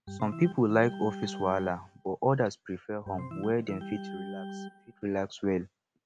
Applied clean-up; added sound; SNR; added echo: none; Organ; 11 dB; none.